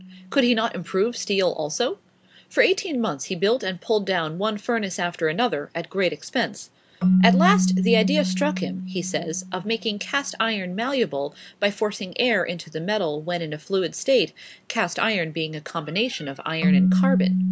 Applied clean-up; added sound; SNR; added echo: none; Keyboard (musical); 3 dB; none.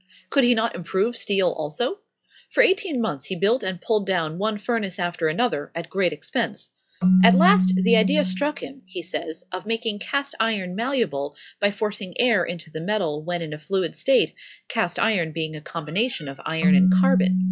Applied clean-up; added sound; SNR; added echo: classical method log-MMSE.